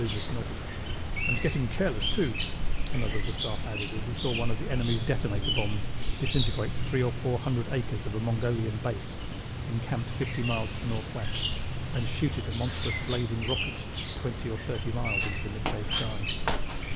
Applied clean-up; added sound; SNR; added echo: none; Chirp, tweet + Wind; -3 dB; none.